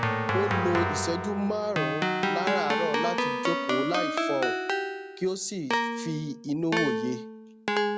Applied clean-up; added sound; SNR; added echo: none; Keyboard (musical); -2 dB; none.